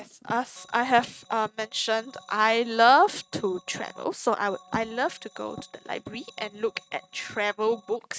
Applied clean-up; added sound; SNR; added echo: neural mask model RNNoise.